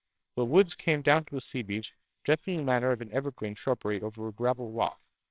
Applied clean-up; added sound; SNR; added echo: neural separator model SepFormer WHAMR!.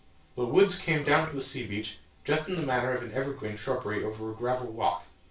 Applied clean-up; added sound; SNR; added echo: none; Burping, eructation; 16 dB; reverberation time 0.3 s.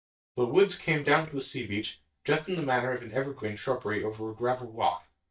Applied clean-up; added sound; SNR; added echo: neural mask model DeepFilterNet 3.